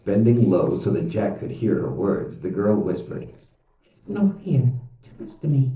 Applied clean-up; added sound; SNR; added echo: neural separator model SepFormer DNS4.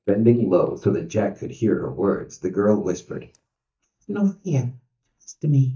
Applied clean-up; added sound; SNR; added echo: neural mask model DeepFilterNet 3.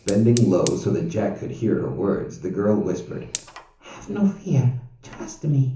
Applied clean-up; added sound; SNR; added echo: none; Fire; 19 dB; reverberation time 0.7 s.